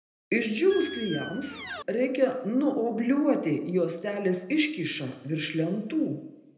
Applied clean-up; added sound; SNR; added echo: none; Squeak; 11 dB; reverberation time 0.7 s.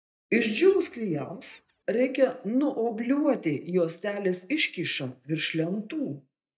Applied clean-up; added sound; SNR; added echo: neural mask model DeepFilterNet 3.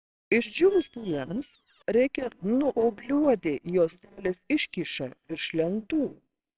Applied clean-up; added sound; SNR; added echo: neural separator model SepFormer WHAMR!.